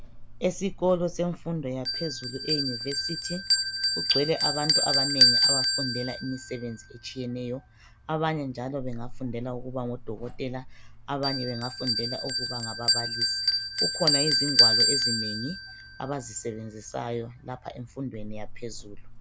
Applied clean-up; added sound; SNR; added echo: none; Bell; -4 dB; none.